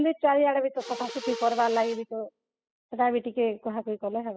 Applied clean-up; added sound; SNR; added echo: classical method spectral subtraction.